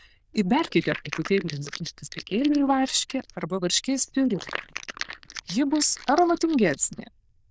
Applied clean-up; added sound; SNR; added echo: neural diffusion model UNIVERSE++.